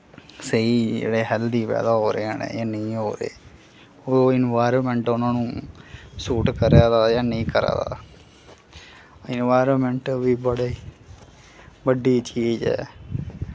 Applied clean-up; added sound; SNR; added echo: none; none; none; none.